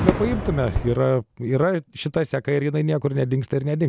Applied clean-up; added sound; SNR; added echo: none; Fireworks; 8 dB; none.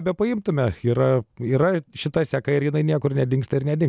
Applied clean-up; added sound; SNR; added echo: none; none; none; none.